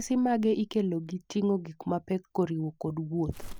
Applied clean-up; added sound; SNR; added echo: none; Crumpling, crinkling; 19 dB; none.